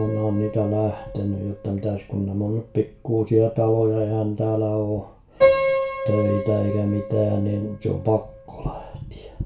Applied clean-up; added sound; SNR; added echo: none; Piano; 5 dB; reverberation time 0.3 s.